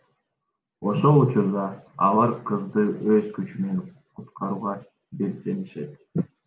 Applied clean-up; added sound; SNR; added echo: none; none; none; none.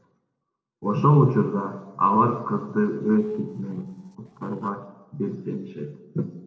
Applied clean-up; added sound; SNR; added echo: neural separator model SepFormer DNS4.